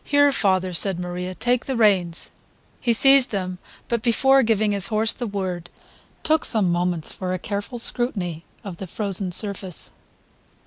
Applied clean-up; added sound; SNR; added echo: none; none; none; none.